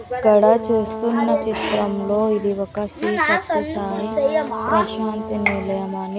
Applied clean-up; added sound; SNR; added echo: none; Brass instrument; 10 dB; none.